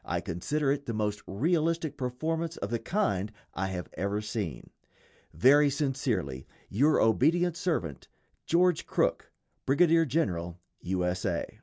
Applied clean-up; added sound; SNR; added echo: none; none; none; none.